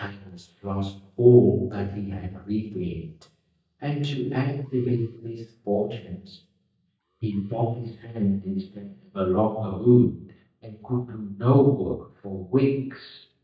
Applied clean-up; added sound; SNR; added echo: neural mask model DeepFilterNet 3.